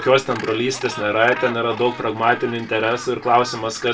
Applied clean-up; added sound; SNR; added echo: none; Gull, seagull; 14 dB; reverberation time 0.2 s.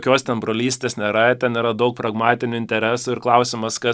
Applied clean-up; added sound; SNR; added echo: none; none; none; none.